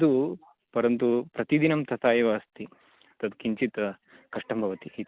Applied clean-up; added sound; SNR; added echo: none; none; none; none.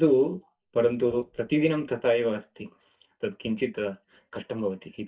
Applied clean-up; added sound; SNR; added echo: neural mask model DeepFilterNet 3.